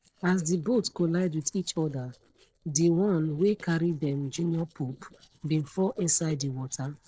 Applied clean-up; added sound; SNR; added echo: neural separator model SepFormer DNS4.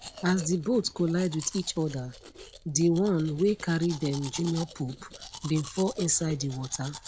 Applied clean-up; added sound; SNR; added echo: none; Domestic sounds, home sounds; 16 dB; none.